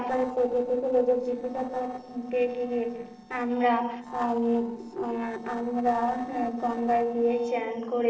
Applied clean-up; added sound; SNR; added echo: neural separator model SepFormer DNS4.